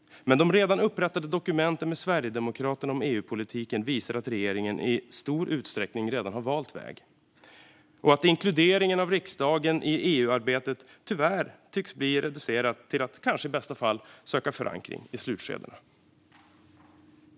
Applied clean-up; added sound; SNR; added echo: none; none; none; none.